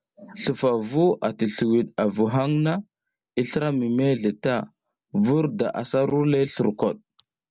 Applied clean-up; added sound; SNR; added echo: none; none; none; none.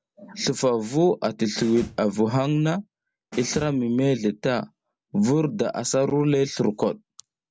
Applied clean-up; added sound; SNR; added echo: none; Snare drum; 18 dB; none.